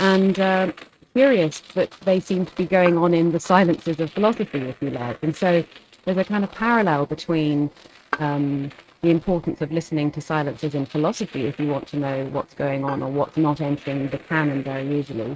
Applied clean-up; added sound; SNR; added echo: neural mask model RNNoise.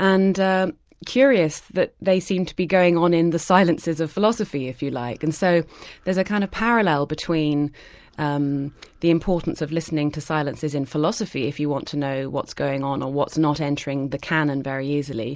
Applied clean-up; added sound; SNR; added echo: none; none; none; none.